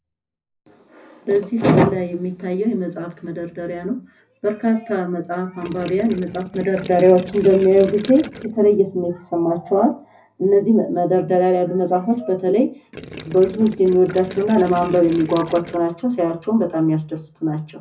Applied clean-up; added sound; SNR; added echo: none; Gurgling; 16 dB; reverberation time 0.4 s.